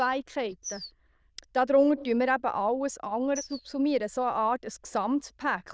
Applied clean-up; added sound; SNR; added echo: neural diffusion model UNIVERSE++.